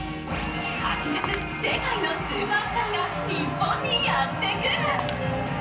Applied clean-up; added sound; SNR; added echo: none; Shatter; 18 dB; reverberation time 0.6 s.